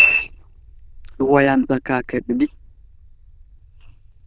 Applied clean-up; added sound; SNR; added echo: neural diffusion model UNIVERSE++.